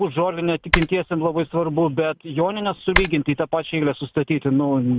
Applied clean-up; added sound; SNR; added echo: none; Typing; 7 dB; none.